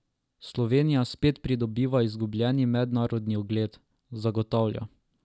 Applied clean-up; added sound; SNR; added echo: none; none; none; none.